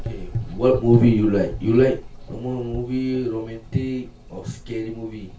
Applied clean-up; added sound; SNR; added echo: none; Gurgling / Engine; 12 dB; reverberation time 0.2 s.